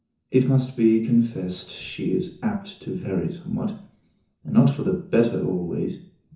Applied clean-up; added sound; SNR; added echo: none; none; none; reverberation time 0.6 s.